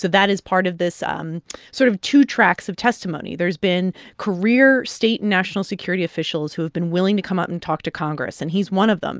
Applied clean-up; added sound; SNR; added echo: none; none; none; none.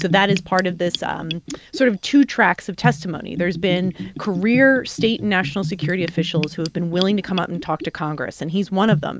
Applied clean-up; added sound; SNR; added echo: none; Bathtub (filling or washing) / Gurgling; 9 dB; none.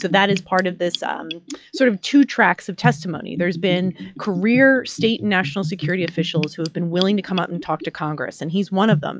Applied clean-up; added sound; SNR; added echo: classical method log-MMSE.